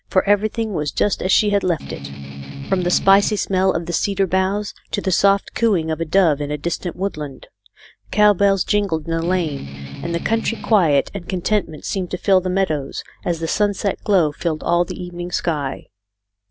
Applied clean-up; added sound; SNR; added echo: none; Strum; 10 dB; none.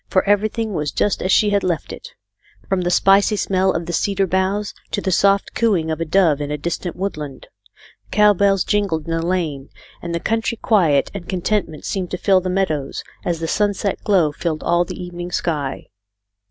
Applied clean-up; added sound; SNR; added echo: none; none; none; none.